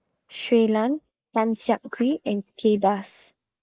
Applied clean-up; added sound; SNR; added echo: neural mask model Resemble Enhance denoiser.